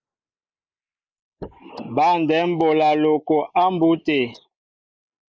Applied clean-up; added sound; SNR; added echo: neural mask model Resemble Enhance denoiser.